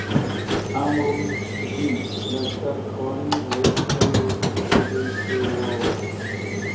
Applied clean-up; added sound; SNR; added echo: none; Squeak; -3 dB; reverberation time 2.3 s.